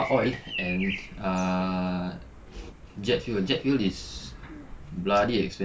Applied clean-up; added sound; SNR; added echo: none; Bird vocalization, bird call, bird song; 14 dB; none.